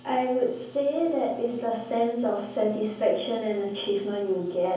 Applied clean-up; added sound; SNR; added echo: none; none; none; reverberation time 0.7 s.